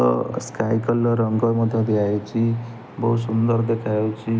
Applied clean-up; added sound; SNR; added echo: none; none; none; none.